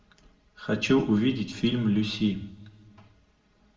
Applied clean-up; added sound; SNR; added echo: none; none; none; reverberation time 1.2 s.